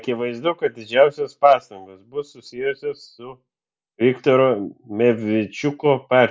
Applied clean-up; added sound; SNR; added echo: none; none; none; none.